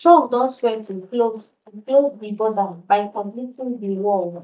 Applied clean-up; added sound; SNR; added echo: neural mask model DeepFilterNet 3.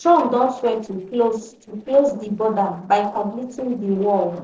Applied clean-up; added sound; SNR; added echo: neural separator model SepFormer DNS4.